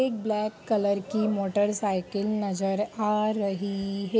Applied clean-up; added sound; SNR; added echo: none; none; none; none.